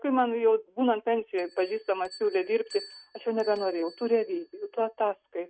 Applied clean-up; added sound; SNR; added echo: neural mask model RNNoise.